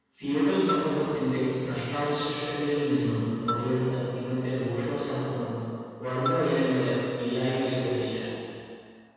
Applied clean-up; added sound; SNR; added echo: none; Marimba, xylophone; 10 dB; reverberation time 2.1 s.